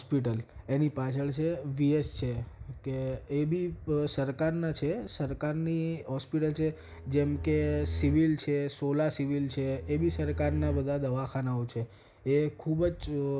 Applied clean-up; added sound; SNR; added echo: none; Bowed string instrument; 6 dB; none.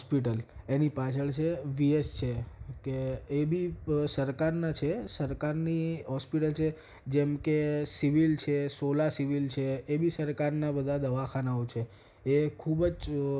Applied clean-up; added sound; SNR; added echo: none; none; none; none.